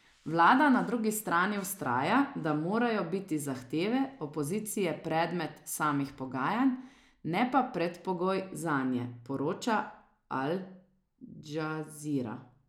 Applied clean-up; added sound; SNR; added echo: none; none; none; none.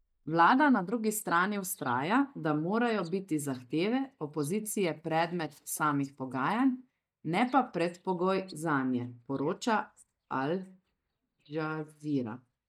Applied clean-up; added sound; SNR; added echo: neural mask model DeepFilterNet 3.